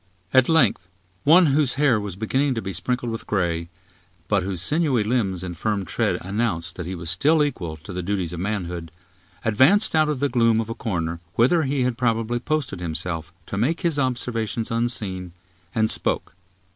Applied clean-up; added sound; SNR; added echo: none; none; none; none.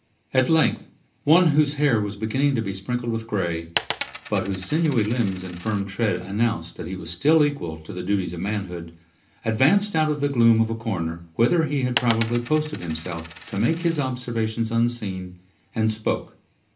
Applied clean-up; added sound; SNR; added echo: none; Coin (dropping); 11 dB; reverberation time 0.3 s.